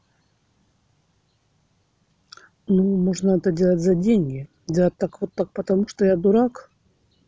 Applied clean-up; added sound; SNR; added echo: none; none; none; none.